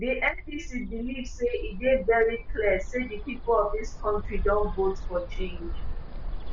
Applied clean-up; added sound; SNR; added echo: none; Bird; 4 dB; none.